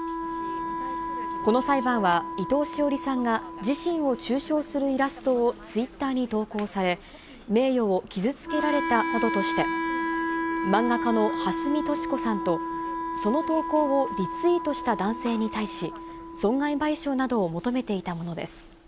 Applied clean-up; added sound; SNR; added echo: none; Wind instrument, woodwind instrument; 6 dB; none.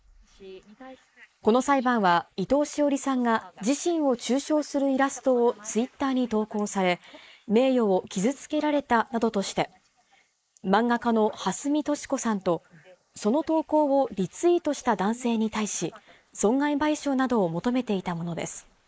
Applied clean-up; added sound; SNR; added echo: neural mask model Resemble Enhance denoiser.